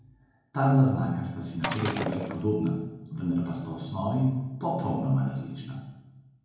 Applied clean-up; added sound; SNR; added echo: none; Shatter; 7 dB; reverberation time 0.8 s.